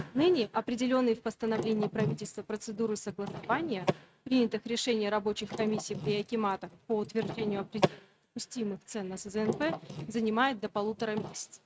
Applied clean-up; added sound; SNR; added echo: neural mask model RNNoise.